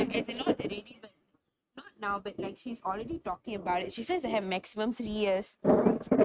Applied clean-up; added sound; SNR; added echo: neural mask model RNNoise.